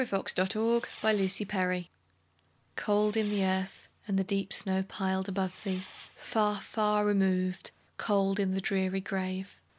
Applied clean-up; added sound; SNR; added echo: none; Fireworks; 19 dB; none.